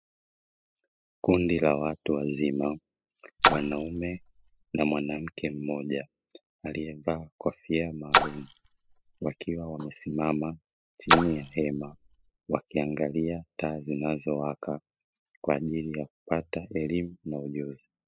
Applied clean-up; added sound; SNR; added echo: classical method spectral subtraction.